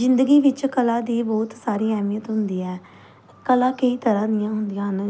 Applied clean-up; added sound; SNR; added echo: none; none; none; none.